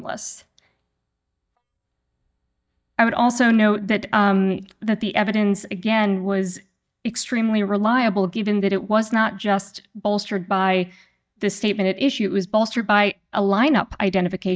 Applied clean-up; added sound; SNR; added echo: neural mask model DeepFilterNet 3.